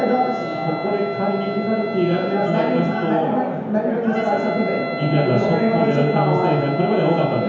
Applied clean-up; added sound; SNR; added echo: none; Wind instrument, woodwind instrument; 10 dB; reverberation time 1.0 s.